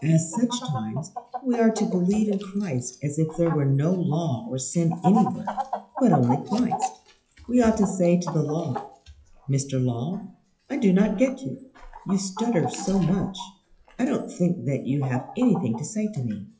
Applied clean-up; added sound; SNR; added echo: classical method WPE with log-MMSE.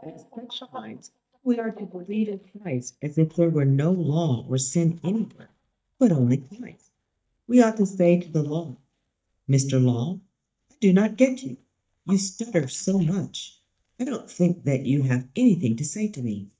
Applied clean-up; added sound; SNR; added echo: neural mask model DeepFilterNet 3.